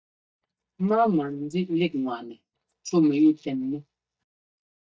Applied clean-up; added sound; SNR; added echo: neural mask model DeepFilterNet 3.